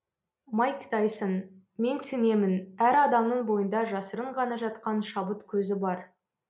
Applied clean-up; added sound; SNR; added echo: none; none; none; none.